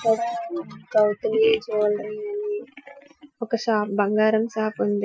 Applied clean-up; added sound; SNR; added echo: classical method Wiener filter.